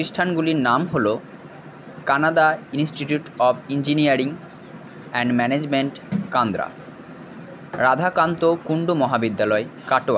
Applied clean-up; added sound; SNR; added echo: none; none; none; none.